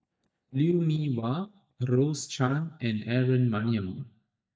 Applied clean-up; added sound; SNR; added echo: neural mask model DeepFilterNet 3.